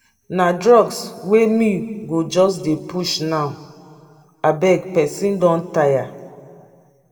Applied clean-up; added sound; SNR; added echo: none; none; none; reverberation time 1.5 s.